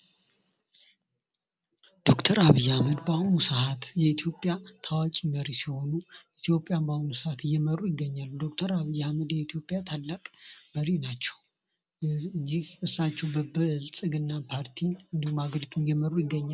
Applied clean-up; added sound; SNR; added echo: none; none; none; none.